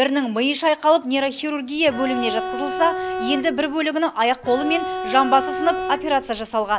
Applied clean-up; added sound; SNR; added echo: none; Bowed string instrument; 6 dB; none.